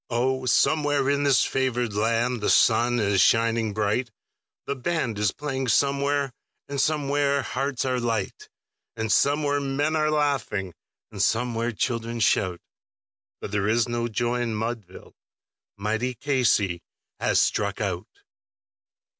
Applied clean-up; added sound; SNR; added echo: none; none; none; none.